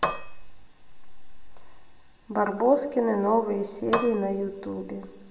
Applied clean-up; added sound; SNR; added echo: none; Cutlery, silverware / Dishes, pots, and pans; 4 dB; reverberation time 2.7 s.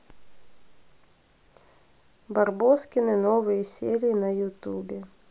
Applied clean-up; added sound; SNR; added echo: none; none; none; none.